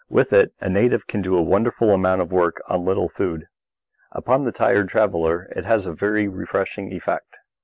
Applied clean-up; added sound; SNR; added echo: none; none; none; none.